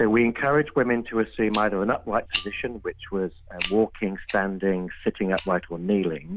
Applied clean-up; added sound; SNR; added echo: none; Fire; 9 dB; none.